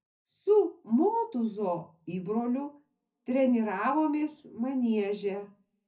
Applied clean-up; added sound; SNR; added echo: none; none; none; reverberation time 0.4 s.